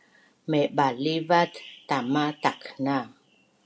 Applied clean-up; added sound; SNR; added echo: none; none; none; none.